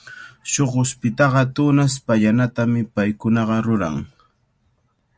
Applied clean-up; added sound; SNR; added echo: none; none; none; none.